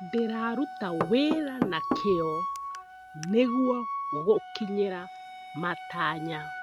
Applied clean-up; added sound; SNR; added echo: none; Knock / Wood + Wind instrument, woodwind instrument; 6 dB; none.